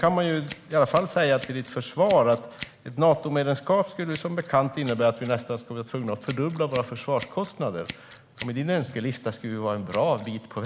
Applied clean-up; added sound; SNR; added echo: none; Scissors; 17 dB; none.